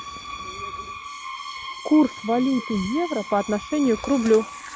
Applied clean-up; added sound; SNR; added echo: none; Screech; 12 dB; none.